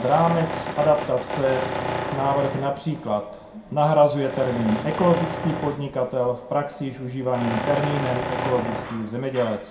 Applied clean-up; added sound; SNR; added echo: none; Tools; 7 dB; reverberation time 0.5 s.